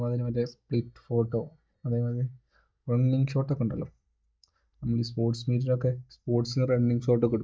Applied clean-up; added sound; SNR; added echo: neural mask model DeepFilterNet 3.